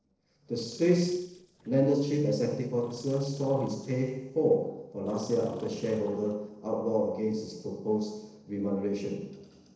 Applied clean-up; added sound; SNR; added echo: neural separator model SepFormer DNS4.